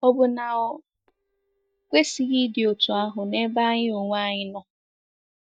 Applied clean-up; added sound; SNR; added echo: neural mask model DeepFilterNet 3.